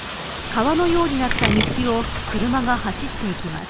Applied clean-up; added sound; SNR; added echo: none; Coin (dropping); 5 dB; none.